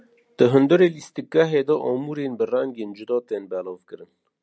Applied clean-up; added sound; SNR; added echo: none; none; none; none.